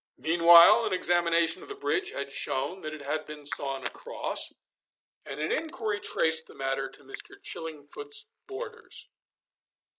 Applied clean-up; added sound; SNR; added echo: neural mask model Resemble Enhance denoiser.